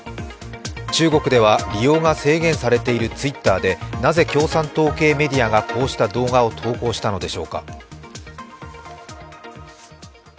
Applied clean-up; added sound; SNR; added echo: none; none; none; none.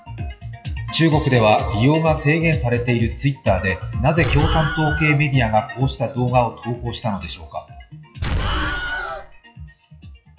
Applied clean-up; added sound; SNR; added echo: classical method WPE with log-MMSE.